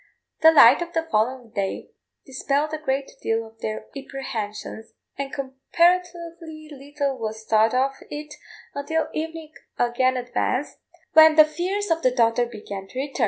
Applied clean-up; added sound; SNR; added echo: none; none; none; none.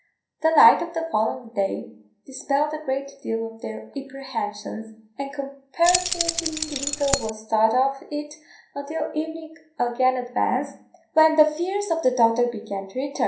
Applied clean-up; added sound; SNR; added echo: none; Keys jangling; 2 dB; reverberation time 0.6 s.